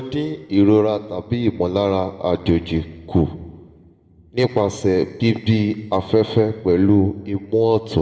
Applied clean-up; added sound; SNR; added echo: none; none; none; reverberation time 1.0 s.